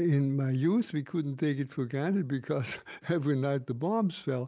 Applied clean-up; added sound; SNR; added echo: none; none; none; none.